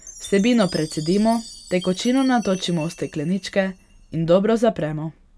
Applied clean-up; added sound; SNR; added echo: none; Chime; 19 dB; none.